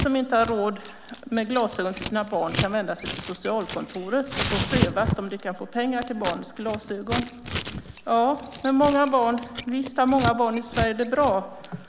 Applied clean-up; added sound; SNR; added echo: none; Scissors + Bird; 7 dB; none.